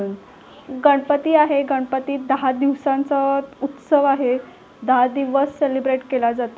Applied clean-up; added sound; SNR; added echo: none; none; none; none.